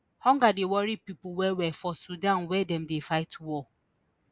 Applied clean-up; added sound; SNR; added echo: none; none; none; none.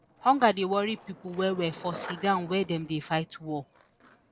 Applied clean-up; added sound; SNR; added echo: none; Skateboard; 18 dB; none.